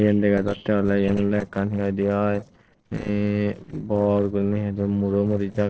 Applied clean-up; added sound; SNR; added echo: neural separator model SepFormer DNS4.